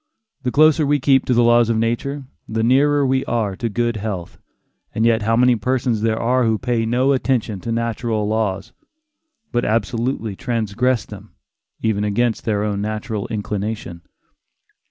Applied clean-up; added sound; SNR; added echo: none; none; none; none.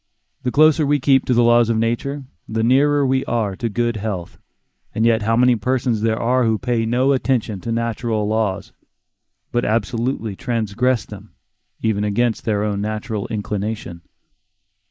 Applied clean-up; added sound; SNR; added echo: neural mask model Resemble Enhance denoiser.